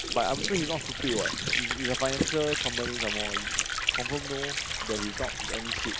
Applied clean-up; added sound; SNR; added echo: none; Sink (filling or washing) / Water; -2 dB; none.